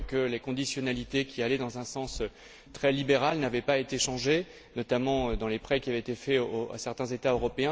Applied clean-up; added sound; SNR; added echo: none; none; none; none.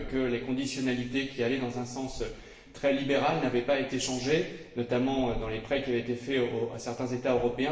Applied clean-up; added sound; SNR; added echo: none; none; none; reverberation time 0.8 s.